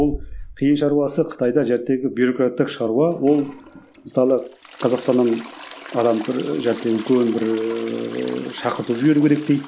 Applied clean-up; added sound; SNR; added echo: none; Trickle, dribble / Toilet flush; 17 dB; none.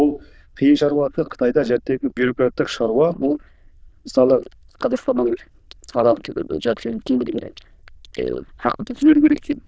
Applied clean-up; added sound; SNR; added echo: neural diffusion model UNIVERSE++.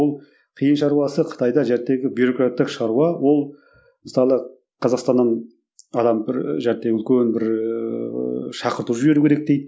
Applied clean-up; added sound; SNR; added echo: none; none; none; none.